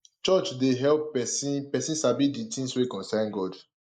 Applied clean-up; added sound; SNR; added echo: neural mask model Resemble Enhance denoiser.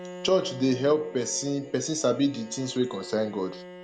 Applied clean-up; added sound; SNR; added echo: none; Bowed string instrument; 16 dB; none.